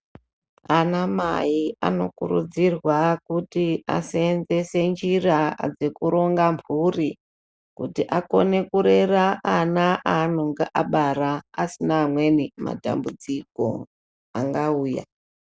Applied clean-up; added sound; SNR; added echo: none; none; none; none.